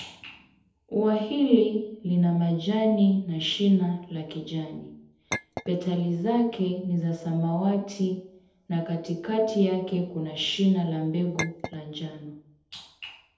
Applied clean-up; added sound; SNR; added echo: none; Chink, clink; 11 dB; reverberation time 0.7 s.